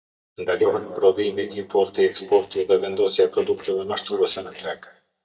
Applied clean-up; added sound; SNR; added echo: neural mask model DeepFilterNet 3.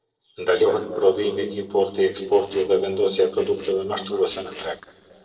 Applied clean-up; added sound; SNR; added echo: neural separator model SepFormer DNS4.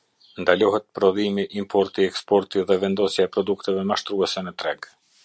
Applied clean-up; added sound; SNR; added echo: none; none; none; none.